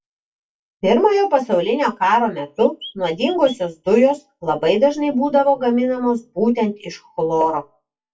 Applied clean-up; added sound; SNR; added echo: classical method WPE with log-MMSE.